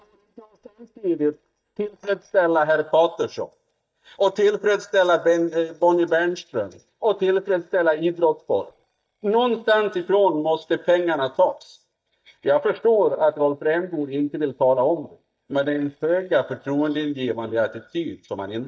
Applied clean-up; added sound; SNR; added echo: neural mask model DeepFilterNet 3.